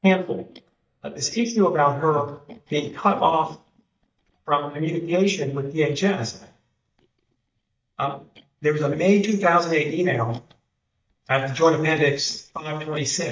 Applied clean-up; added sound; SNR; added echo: neural mask model DeepFilterNet 3.